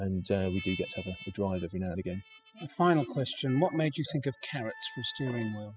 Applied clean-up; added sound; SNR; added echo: classical method spectral subtraction.